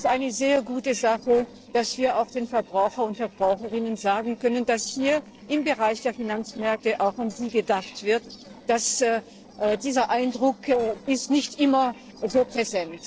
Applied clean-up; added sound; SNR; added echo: neural separator model SepFormer DNS4.